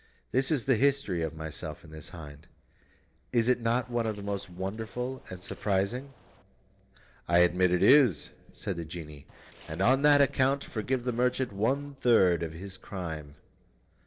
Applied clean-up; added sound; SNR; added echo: neural separator model SepFormer DNS4.